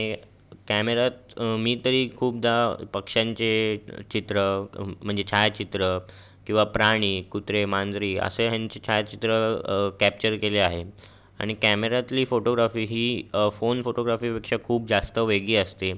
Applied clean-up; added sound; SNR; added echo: none; none; none; none.